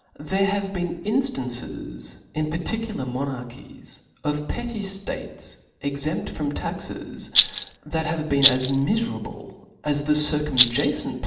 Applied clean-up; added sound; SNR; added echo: none; Rattle; -4 dB; reverberation time 0.9 s.